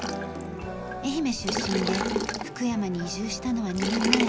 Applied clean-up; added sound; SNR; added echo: none; Liquid; 2 dB; none.